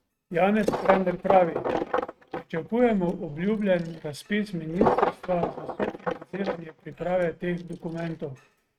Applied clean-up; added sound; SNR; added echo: neural mask model RNNoise.